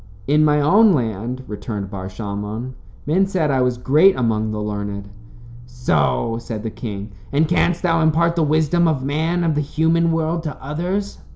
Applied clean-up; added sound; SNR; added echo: none; none; none; none.